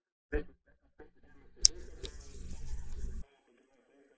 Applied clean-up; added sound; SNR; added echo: neural mask model DeepFilterNet 3.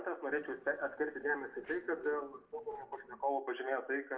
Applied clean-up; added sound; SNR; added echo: neural separator model SepFormer DNS4.